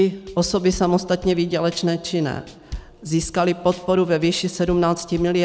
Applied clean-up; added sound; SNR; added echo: none; Drum / Drum kit; 19 dB; none.